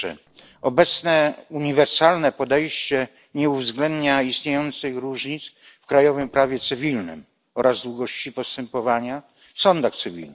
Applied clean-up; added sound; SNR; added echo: neural separator model SepFormer DNS4.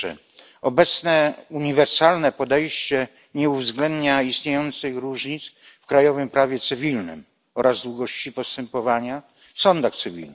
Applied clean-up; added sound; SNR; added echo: none; none; none; none.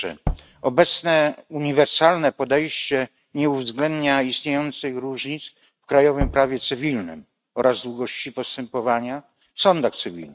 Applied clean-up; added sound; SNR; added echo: neural mask model RNNoise.